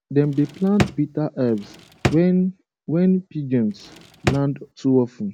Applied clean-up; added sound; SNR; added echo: none; Drawer open or close; 7 dB; none.